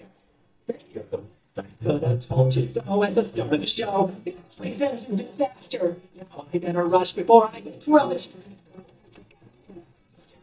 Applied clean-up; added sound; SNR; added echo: neural mask model DeepFilterNet 3.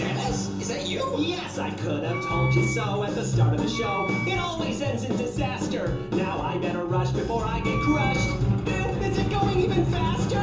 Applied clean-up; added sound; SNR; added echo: none; Wind instrument, woodwind instrument; 9 dB; reverberation time 0.6 s.